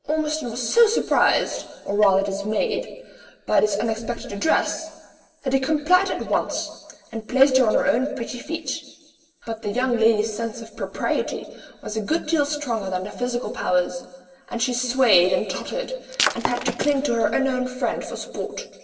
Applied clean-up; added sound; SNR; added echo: none; Shatter; 3 dB; reverberation time 1.4 s.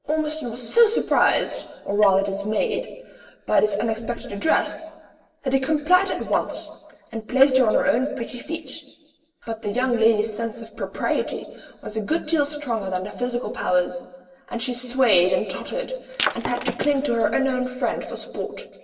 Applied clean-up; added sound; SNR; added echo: neural separator model SepFormer DNS4.